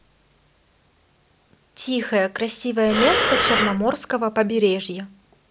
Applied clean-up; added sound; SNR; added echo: none; Breathing; -3 dB; none.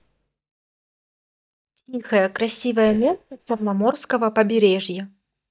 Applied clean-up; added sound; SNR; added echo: neural mask model DeepFilterNet 3.